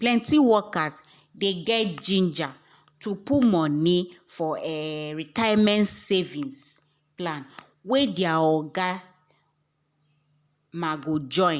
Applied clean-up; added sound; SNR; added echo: none; none; none; none.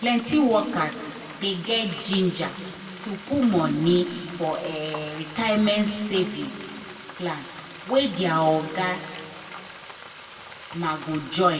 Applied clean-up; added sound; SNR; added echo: none; Frying (food); 16 dB; reverberation time 1.8 s.